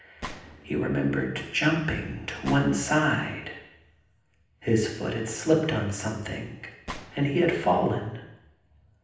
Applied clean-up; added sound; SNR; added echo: none; Gunshot, gunfire; 18 dB; reverberation time 0.9 s.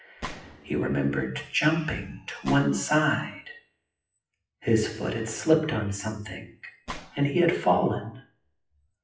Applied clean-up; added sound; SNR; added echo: classical method WPE with log-MMSE.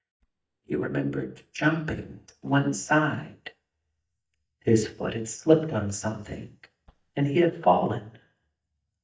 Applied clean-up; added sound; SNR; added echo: neural mask model DeepFilterNet 3.